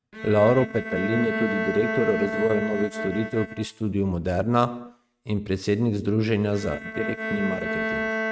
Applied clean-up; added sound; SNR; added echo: neural mask model RNNoise.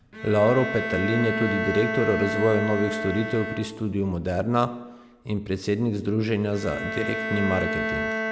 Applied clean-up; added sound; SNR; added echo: none; Bowed string instrument; 5 dB; none.